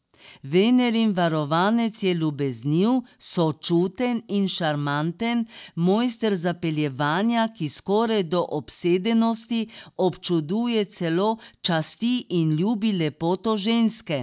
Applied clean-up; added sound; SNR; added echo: none; none; none; none.